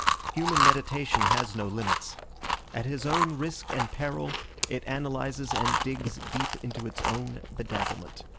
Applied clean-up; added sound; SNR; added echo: none; Chewing, mastication; -3 dB; none.